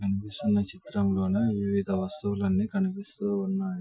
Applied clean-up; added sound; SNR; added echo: classical method Wiener filter.